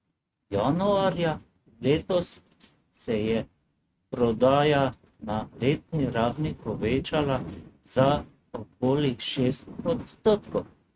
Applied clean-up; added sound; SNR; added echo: neural mask model RNNoise.